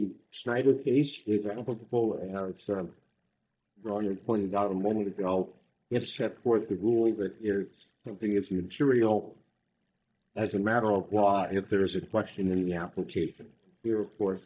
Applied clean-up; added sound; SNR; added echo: neural mask model DeepFilterNet 3.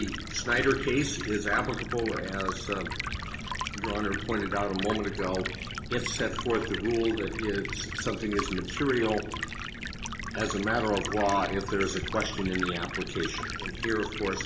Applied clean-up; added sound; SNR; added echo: none; Stream; 5 dB; reverberation time 0.4 s.